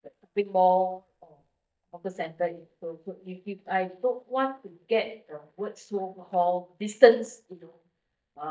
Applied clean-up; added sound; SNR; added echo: neural mask model DeepFilterNet 3.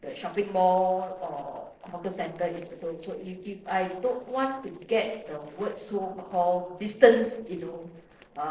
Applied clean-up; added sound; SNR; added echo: neural separator model SepFormer DNS4.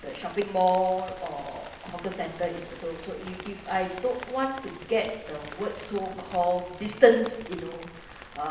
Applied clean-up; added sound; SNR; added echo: none; Rain; 16 dB; reverberation time 0.8 s.